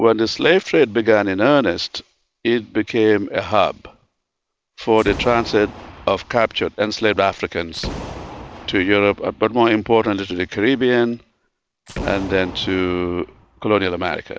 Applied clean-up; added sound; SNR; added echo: none; Boom; 15 dB; none.